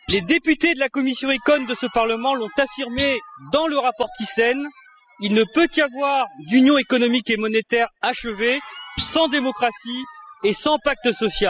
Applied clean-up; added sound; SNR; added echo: classical method spectral subtraction.